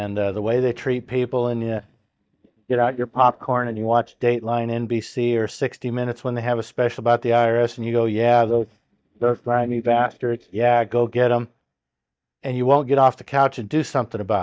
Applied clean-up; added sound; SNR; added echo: neural mask model DeepFilterNet 3.